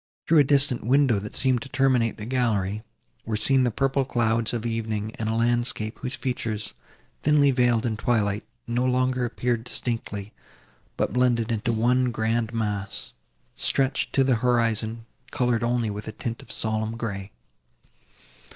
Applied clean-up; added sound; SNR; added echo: neural mask model DeepFilterNet 3.